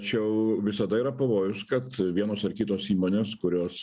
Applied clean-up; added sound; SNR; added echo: none; none; none; none.